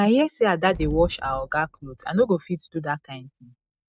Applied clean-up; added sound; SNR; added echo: neural mask model RNNoise.